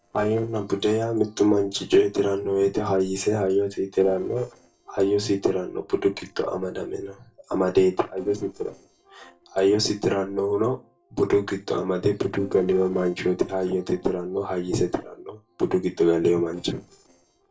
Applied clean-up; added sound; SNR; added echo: neural separator model SepFormer DNS4.